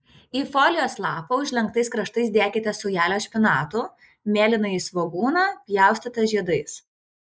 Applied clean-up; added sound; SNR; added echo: neural mask model Resemble Enhance denoiser.